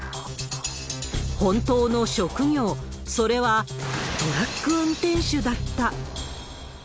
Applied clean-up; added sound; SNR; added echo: none; none; none; none.